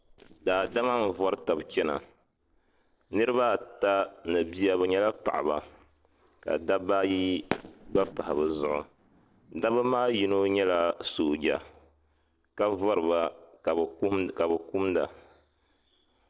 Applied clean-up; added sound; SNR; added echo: neural separator model SepFormer DNS4.